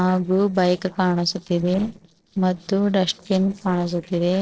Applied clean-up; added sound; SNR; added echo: neural separator model SepFormer DNS4.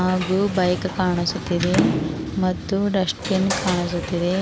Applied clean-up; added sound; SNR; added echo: none; Sliding door / Slam; 6 dB; none.